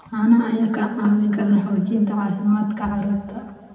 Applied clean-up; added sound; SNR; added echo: none; none; none; reverberation time 1.9 s.